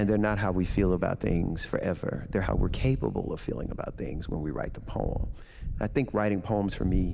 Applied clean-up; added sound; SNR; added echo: none; Wind; 5 dB; none.